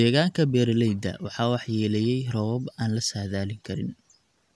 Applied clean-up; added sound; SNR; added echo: none; none; none; none.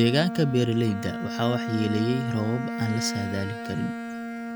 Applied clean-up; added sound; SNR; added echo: none; Bowed string instrument; 6 dB; none.